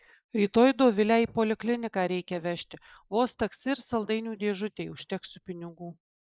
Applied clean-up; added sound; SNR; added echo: neural mask model Resemble Enhance denoiser.